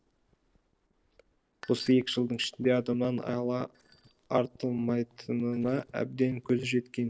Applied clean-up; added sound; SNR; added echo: neural separator model SepFormer DNS4.